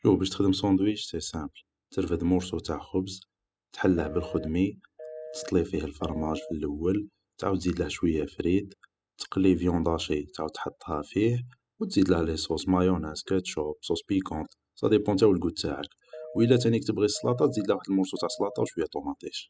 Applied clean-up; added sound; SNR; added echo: classical method spectral subtraction.